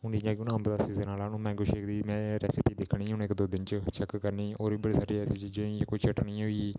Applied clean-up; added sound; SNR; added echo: none; none; none; none.